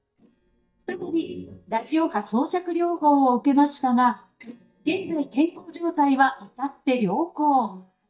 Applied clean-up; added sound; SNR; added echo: neural mask model DeepFilterNet 3.